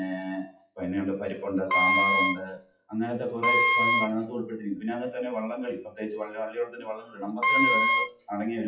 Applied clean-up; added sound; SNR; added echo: classical method WPE with log-MMSE.